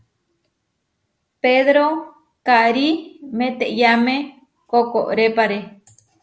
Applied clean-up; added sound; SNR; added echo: none; none; none; none.